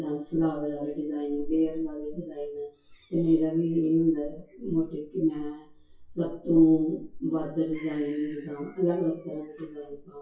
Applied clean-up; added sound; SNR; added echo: classical method WPE with log-MMSE.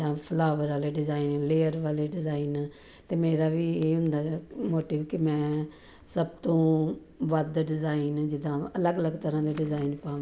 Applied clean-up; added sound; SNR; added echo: none; none; none; none.